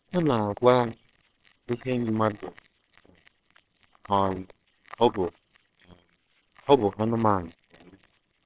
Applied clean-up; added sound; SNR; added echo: neural separator model SepFormer WHAMR!.